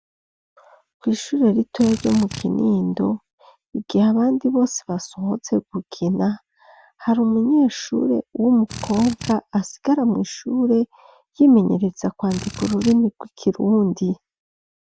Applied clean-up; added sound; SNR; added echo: none; Drill; 12 dB; none.